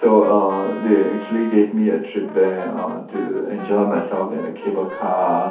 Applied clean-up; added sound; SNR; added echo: none; Brass instrument; 16 dB; reverberation time 0.5 s.